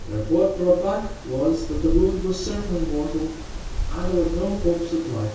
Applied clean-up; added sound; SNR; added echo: none; Wind; 5 dB; reverberation time 0.6 s.